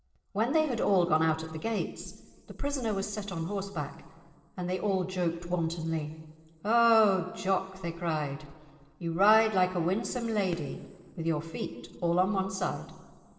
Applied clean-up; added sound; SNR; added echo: neural separator model SepFormer DNS4.